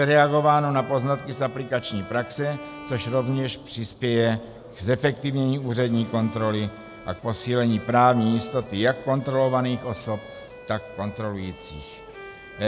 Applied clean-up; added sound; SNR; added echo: none; Bowed string instrument; 18 dB; none.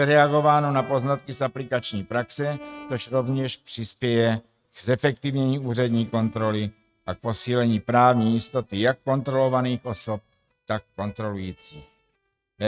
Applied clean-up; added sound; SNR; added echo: neural mask model RNNoise.